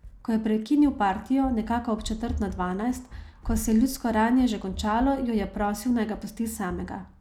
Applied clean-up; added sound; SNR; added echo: none; Run; 14 dB; none.